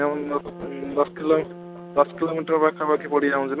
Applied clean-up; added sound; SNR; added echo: none; Trumpet; 17 dB; none.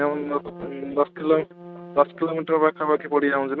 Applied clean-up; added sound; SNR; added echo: neural mask model RNNoise.